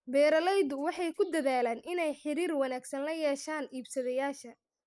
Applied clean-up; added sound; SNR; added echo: neural mask model Resemble Enhance denoiser.